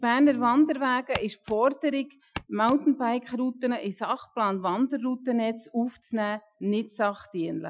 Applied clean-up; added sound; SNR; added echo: classical method Wiener filter.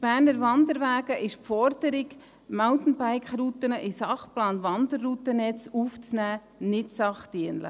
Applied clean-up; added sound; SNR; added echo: none; none; none; none.